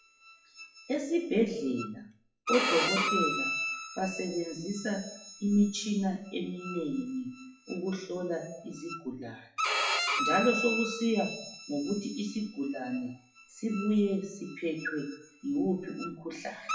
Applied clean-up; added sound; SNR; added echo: classical method WPE with log-MMSE.